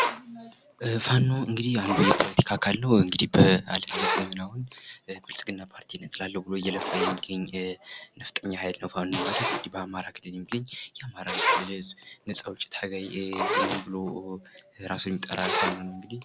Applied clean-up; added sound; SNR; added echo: none; Zipper (clothing); 4 dB; none.